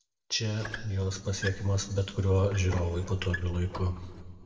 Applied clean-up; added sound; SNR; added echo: none; Squeak; 12 dB; reverberation time 1.8 s.